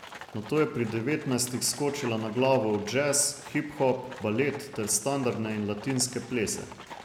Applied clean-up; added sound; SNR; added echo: none; Livestock, farm animals, working animals; 17 dB; none.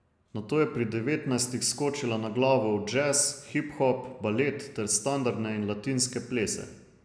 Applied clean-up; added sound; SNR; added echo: none; none; none; none.